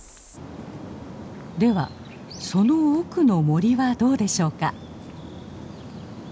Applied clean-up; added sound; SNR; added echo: none; none; none; none.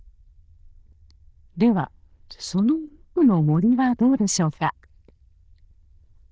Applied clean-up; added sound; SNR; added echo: neural diffusion model UNIVERSE++.